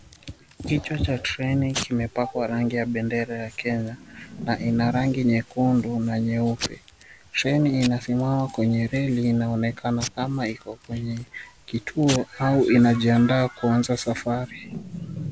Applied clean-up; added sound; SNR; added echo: none; Packing tape, duct tape / Tearing; 15 dB; none.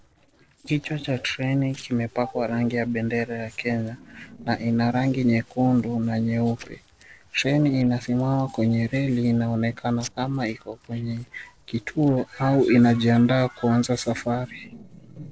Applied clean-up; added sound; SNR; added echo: neural separator model SepFormer DNS4.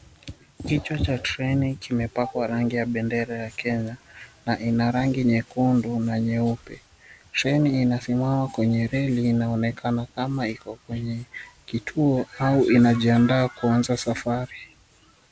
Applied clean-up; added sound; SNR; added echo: none; none; none; none.